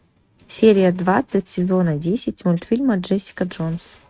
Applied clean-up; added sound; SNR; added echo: neural mask model RNNoise.